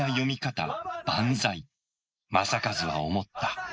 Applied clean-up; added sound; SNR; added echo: neural mask model Resemble Enhance denoiser.